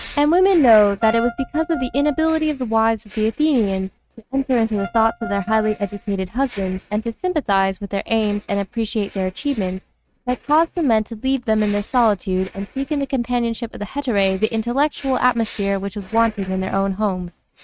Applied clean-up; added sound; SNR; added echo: neural mask model RNNoise.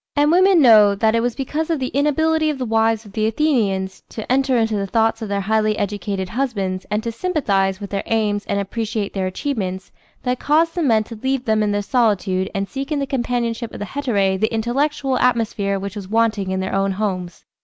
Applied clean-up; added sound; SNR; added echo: none; none; none; none.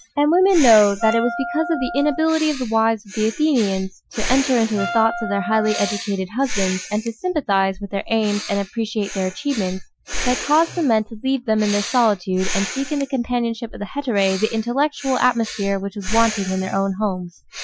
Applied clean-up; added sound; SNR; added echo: classical method Wiener filter.